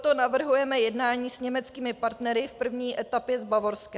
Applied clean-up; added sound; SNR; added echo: none; none; none; none.